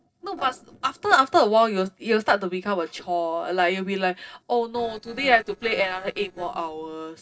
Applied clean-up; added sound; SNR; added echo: neural separator model SepFormer DNS4.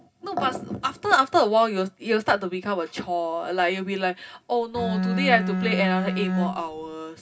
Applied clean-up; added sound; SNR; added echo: none; Bowed string instrument; 1 dB; reverberation time 0.4 s.